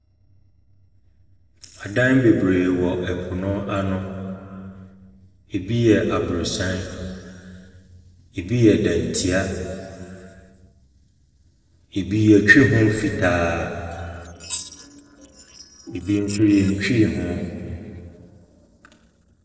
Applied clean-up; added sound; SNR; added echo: neural separator model SepFormer DNS4.